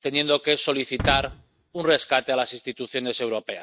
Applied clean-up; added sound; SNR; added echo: neural mask model RNNoise.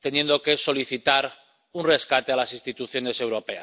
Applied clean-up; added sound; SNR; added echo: none; none; none; none.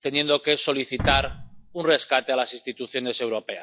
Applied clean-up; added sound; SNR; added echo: classical method log-MMSE.